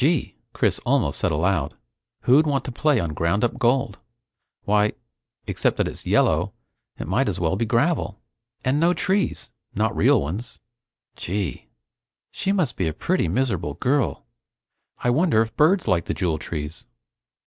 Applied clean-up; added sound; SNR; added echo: none; none; none; none.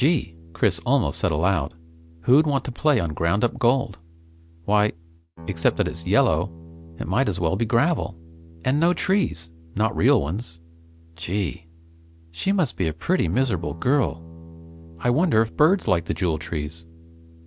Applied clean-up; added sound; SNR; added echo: none; Rattle (instrument) + Guitar; 20 dB; none.